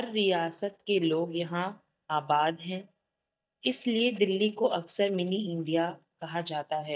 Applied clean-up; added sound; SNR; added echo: neural mask model DeepFilterNet 3.